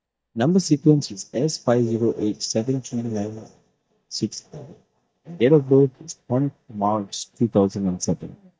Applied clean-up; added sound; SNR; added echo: neural mask model DeepFilterNet 3.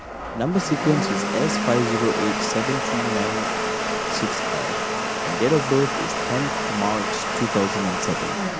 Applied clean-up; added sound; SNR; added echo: none; Domestic sounds, home sounds; -1 dB; none.